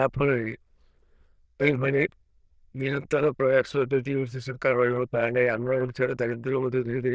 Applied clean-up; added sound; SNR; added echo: neural diffusion model UNIVERSE++.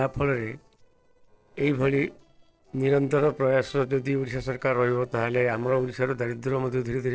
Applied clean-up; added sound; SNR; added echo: neural separator model SepFormer DNS4.